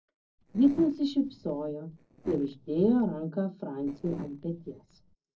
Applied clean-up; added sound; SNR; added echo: neural separator model SepFormer DNS4.